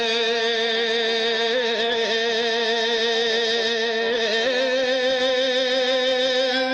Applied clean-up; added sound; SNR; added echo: none; none; none; none.